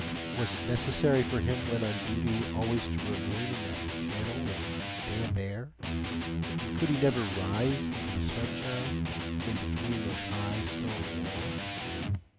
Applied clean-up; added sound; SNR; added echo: none; Electric guitar; 0 dB; none.